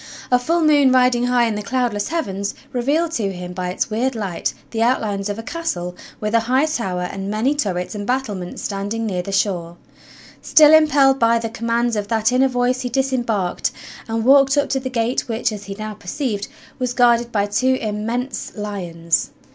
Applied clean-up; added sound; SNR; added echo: none; none; none; none.